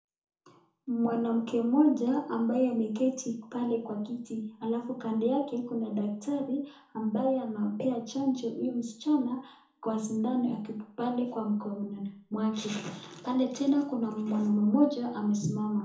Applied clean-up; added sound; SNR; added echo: none; none; none; reverberation time 0.6 s.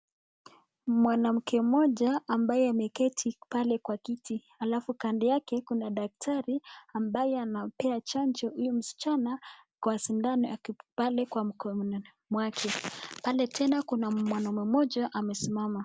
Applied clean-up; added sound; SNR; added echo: none; none; none; none.